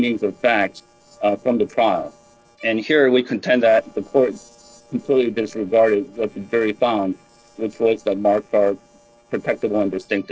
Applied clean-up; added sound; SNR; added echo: neural separator model SepFormer DNS4.